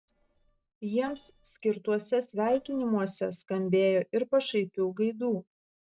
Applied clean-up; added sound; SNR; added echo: neural separator model SepFormer DNS4.